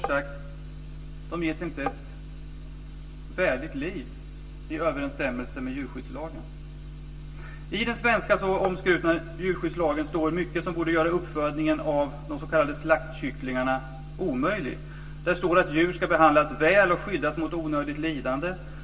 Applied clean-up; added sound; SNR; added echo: none; Tap; 9 dB; reverberation time 0.2 s.